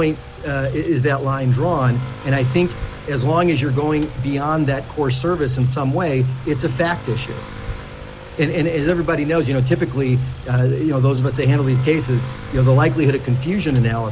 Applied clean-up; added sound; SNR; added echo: none; Motorcycle / Accelerating, revving, vroom; 15 dB; none.